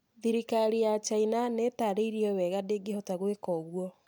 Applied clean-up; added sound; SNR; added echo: none; none; none; none.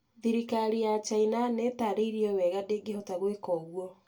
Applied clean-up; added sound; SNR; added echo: none; none; none; reverberation time 0.2 s.